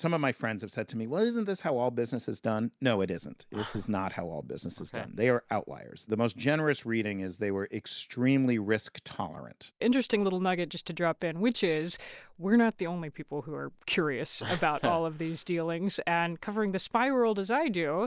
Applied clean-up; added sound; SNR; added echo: none; none; none; none.